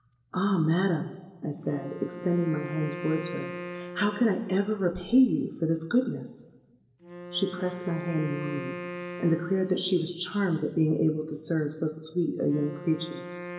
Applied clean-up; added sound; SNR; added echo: none; Wind instrument, woodwind instrument; 13 dB; reverberation time 1.2 s.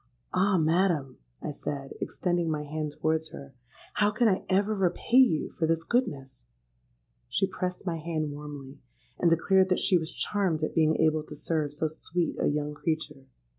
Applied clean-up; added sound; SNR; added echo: none; none; none; none.